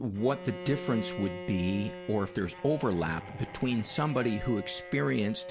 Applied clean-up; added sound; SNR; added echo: none; Bowed string instrument; 11 dB; none.